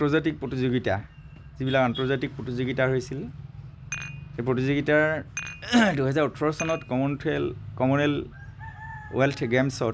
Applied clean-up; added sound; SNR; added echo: none; Dishes, pots, and pans; 16 dB; none.